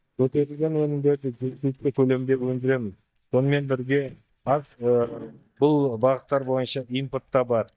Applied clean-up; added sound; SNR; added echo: neural mask model DeepFilterNet 3.